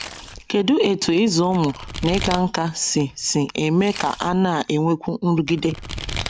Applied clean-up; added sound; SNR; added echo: none; Domestic sounds, home sounds; 13 dB; none.